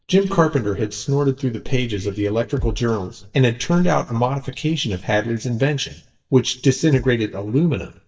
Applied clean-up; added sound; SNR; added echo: neural mask model DeepFilterNet 3.